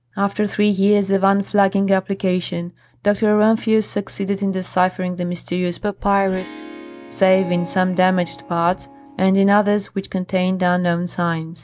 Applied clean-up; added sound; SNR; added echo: none; Harp; 18 dB; none.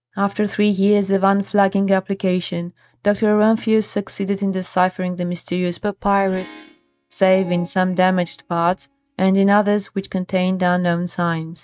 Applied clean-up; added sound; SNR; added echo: neural mask model RNNoise.